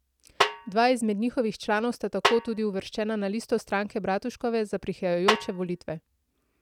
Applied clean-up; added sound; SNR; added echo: none; Snare drum; 3 dB; none.